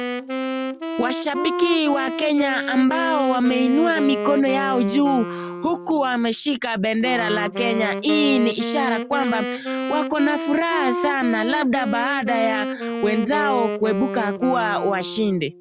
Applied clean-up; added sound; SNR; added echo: none; Wind instrument, woodwind instrument; 6 dB; none.